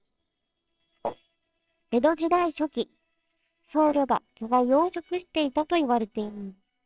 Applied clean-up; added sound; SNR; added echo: neural separator model SepFormer WHAMR!.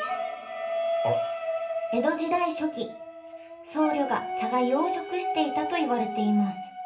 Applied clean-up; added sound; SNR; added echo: none; Dog; 18 dB; reverberation time 0.3 s.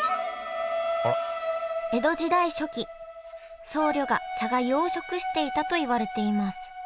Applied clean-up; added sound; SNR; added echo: none; none; none; none.